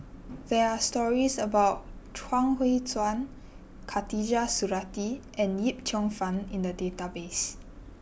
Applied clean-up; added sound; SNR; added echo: none; none; none; none.